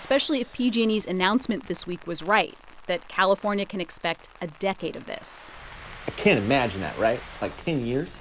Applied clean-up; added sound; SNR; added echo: none; Domestic sounds, home sounds + Rain; 19 dB; none.